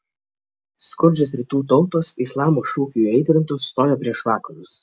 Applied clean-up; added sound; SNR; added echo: none; none; none; none.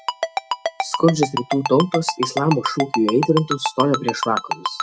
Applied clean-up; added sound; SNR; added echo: none; Ringtone; 4 dB; none.